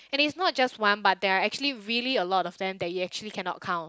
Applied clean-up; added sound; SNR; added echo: none; none; none; none.